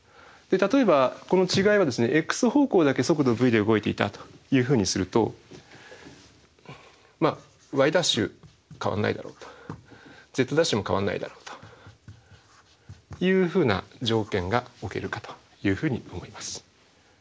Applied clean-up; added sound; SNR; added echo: none; none; none; none.